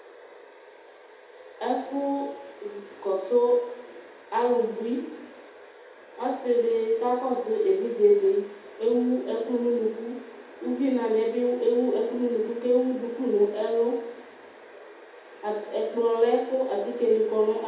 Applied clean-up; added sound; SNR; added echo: none; none; none; reverberation time 0.8 s.